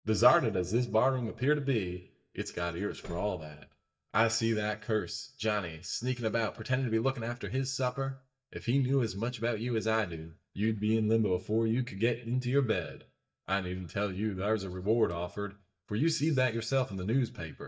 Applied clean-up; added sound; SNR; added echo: neural mask model DeepFilterNet 3.